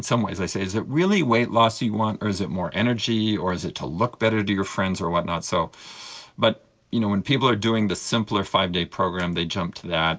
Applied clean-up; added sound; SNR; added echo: none; none; none; none.